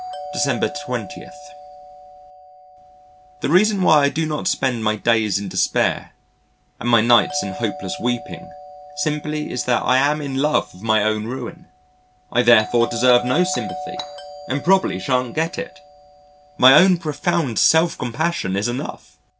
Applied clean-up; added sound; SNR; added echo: none; Doorbell; 15 dB; none.